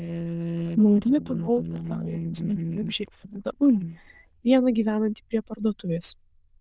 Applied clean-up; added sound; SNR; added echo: neural diffusion model UNIVERSE++.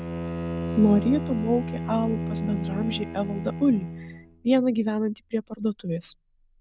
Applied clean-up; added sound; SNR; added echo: none; Bowed string instrument; 7 dB; none.